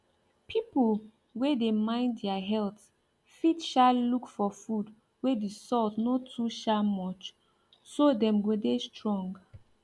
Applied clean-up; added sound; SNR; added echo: none; none; none; none.